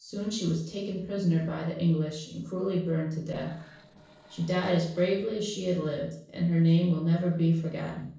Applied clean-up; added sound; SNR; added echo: neural separator model SepFormer DNS4.